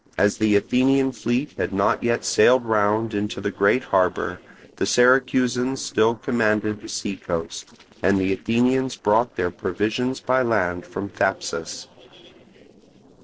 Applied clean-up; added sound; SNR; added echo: neural separator model SepFormer DNS4.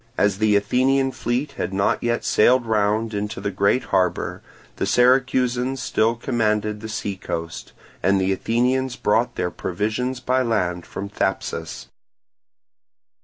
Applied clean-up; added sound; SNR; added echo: none; none; none; none.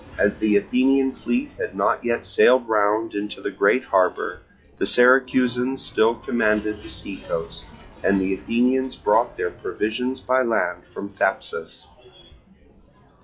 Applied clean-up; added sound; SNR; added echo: classical method log-MMSE.